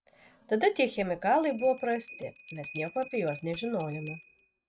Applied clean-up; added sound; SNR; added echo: neural mask model RNNoise.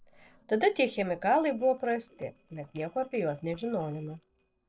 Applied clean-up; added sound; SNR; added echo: neural separator model SepFormer DNS4.